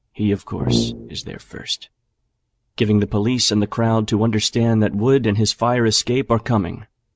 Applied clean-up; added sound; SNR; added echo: none; Brass instrument; 4 dB; none.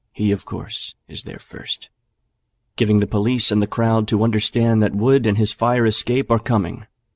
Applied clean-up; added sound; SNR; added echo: none; none; none; none.